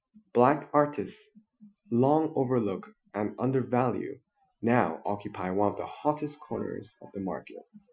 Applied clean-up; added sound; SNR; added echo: classical method Wiener filter.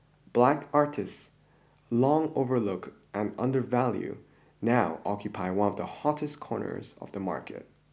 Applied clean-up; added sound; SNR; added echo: none; none; none; none.